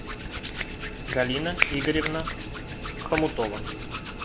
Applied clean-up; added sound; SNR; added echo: none; Hands; 2 dB; none.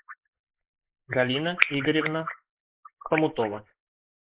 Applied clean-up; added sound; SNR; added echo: neural mask model Resemble Enhance denoiser.